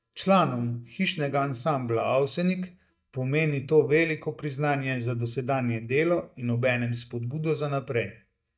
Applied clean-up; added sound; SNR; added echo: neural mask model DeepFilterNet 3.